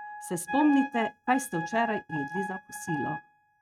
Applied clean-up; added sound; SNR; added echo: neural mask model RNNoise.